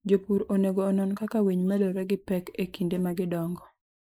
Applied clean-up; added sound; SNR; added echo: neural mask model Resemble Enhance denoiser.